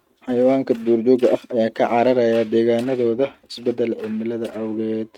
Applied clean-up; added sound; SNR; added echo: neural mask model RNNoise.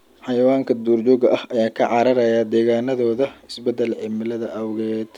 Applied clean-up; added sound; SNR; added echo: none; none; none; none.